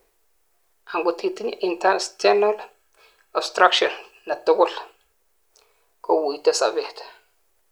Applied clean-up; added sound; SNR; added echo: none; none; none; none.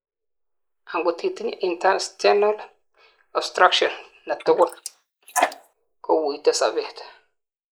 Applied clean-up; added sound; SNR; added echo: neural mask model Resemble Enhance denoiser.